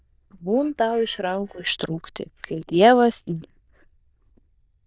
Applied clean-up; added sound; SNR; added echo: neural diffusion model UNIVERSE++.